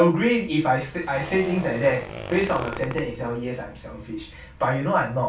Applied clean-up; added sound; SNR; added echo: none; Zipper (clothing); 12 dB; reverberation time 0.2 s.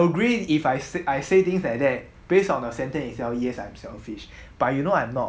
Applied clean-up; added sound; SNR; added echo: none; none; none; none.